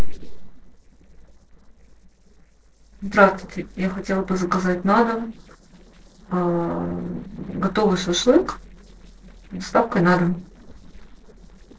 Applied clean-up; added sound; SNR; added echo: neural separator model SepFormer DNS4.